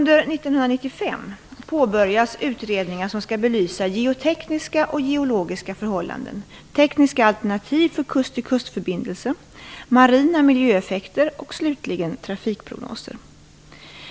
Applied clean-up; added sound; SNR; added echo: none; none; none; none.